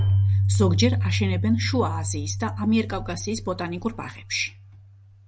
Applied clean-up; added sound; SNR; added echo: none; Keyboard (musical); -2 dB; none.